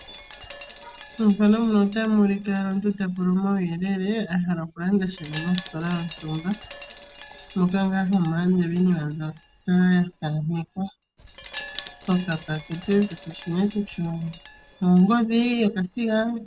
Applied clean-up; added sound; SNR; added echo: none; Wind chime; 14 dB; none.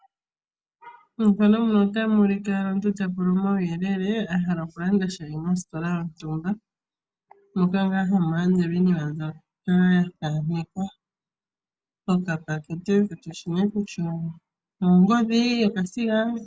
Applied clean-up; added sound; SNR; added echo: none; none; none; none.